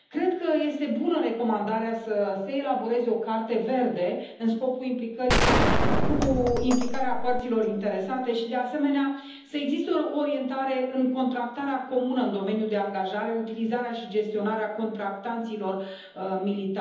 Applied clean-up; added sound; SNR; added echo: none; Gunshot, gunfire; -3 dB; reverberation time 1.3 s.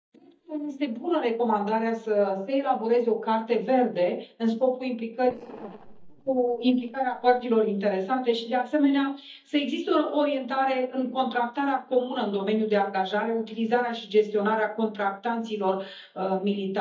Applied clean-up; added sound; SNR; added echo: neural mask model DeepFilterNet 3.